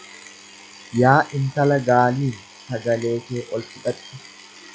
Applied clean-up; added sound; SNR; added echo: classical method log-MMSE.